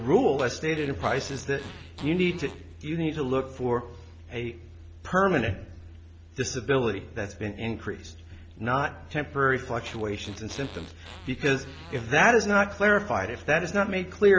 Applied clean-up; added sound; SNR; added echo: none; Fart; 20 dB; none.